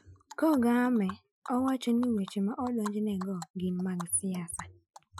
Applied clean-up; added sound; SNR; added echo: classical method Wiener filter.